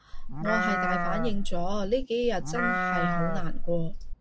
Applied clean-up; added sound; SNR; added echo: none; Livestock, farm animals, working animals; -4 dB; none.